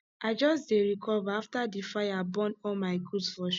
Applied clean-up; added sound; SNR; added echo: none; none; none; none.